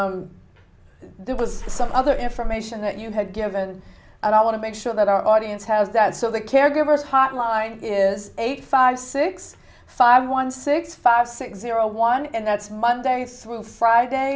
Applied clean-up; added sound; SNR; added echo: none; Water / Splash, splatter; 3 dB; none.